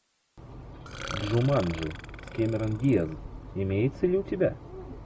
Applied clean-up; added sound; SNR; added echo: none; Burping, eructation; 13 dB; none.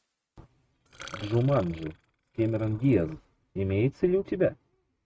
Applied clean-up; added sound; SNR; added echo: neural mask model RNNoise.